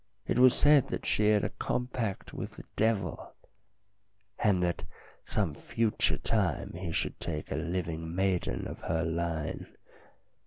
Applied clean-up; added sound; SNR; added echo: none; none; none; none.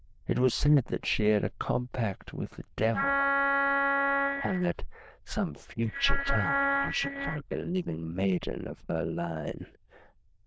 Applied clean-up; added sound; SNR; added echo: neural diffusion model UNIVERSE++.